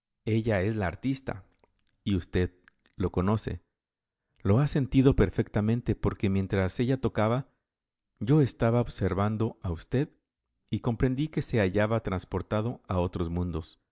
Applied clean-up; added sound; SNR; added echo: none; none; none; none.